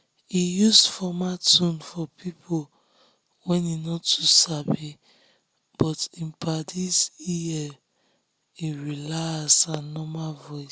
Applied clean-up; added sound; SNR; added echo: none; none; none; none.